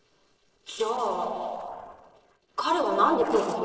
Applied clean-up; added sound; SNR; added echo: neural separator model SepFormer DNS4.